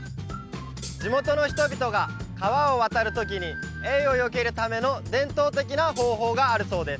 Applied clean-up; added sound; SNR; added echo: none; Hi-hat; 18 dB; none.